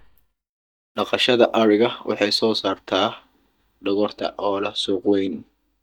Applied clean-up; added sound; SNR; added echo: neural mask model DeepFilterNet 3.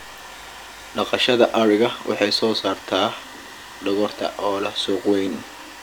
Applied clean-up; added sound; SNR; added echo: none; Domestic sounds, home sounds; 17 dB; none.